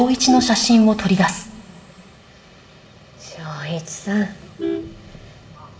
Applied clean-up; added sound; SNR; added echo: none; Vehicle horn, car horn, honking; 14 dB; reverberation time 2.1 s.